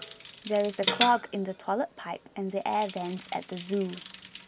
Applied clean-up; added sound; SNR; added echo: none; Bicycle; 7 dB; none.